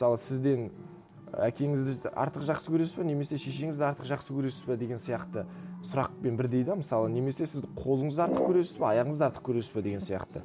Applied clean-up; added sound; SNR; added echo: none; Brass instrument; 4 dB; none.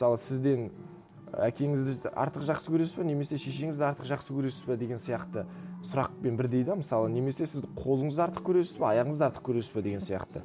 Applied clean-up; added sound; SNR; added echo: none; none; none; none.